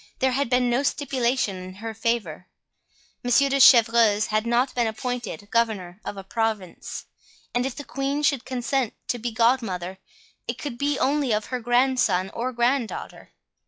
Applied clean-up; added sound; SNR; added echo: classical method log-MMSE.